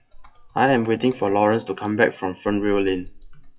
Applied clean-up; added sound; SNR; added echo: classical method WPE with log-MMSE.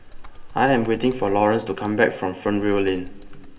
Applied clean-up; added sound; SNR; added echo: none; Computer keyboard; 14 dB; reverberation time 2.2 s.